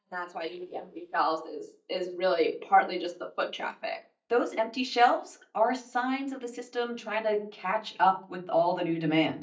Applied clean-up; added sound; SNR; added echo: neural mask model DeepFilterNet 3.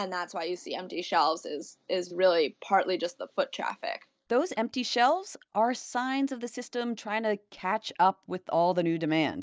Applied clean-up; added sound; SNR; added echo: none; none; none; none.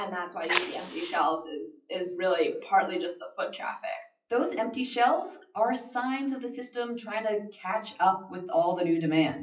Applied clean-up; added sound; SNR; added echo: classical method WPE with log-MMSE.